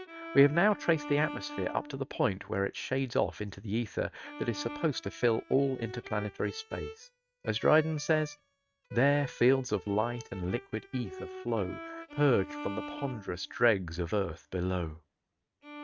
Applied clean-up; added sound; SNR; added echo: neural mask model RNNoise.